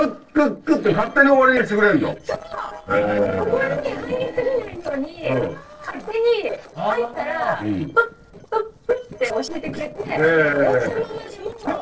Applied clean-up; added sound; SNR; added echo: neural separator model SepFormer DNS4.